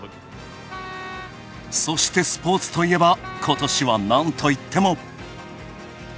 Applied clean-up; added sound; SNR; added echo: none; Wind instrument, woodwind instrument; 15 dB; none.